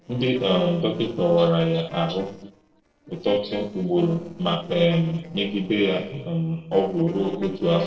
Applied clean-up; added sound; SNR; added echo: neural separator model SepFormer DNS4.